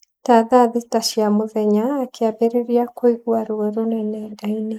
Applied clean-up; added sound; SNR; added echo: neural mask model Resemble Enhance denoiser.